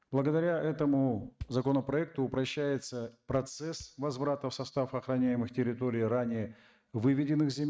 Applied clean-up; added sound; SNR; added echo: neural mask model RNNoise.